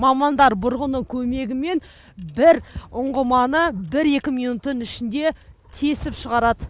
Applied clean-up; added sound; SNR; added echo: none; none; none; none.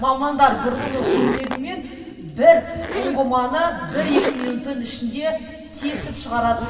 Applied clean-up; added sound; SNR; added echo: none; Zipper (clothing); 7 dB; reverberation time 2.4 s.